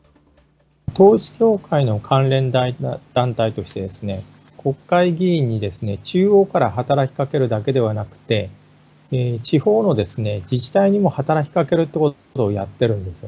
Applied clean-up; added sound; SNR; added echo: none; none; none; none.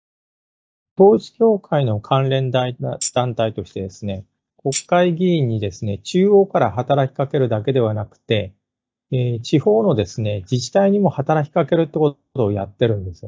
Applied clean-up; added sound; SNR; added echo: neural mask model DeepFilterNet 3.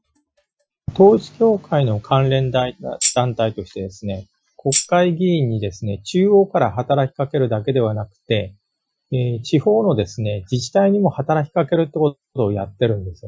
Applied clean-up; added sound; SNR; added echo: classical method Wiener filter.